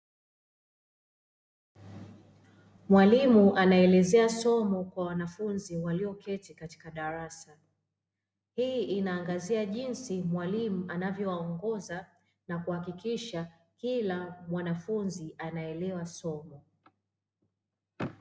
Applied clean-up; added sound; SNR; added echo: none; none; none; none.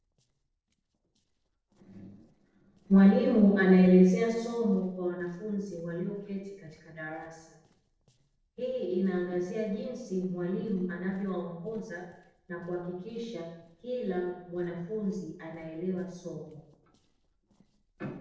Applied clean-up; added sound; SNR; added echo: neural separator model SepFormer DNS4.